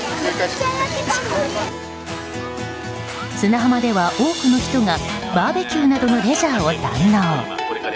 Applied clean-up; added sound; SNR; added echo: none; none; none; none.